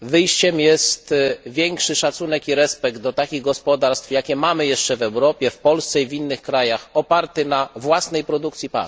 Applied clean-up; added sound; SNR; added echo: none; none; none; none.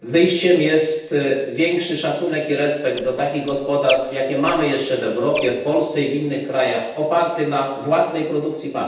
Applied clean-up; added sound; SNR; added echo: neural separator model SepFormer DNS4.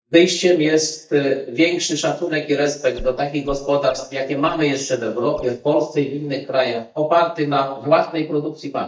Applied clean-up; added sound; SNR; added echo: neural mask model DeepFilterNet 3.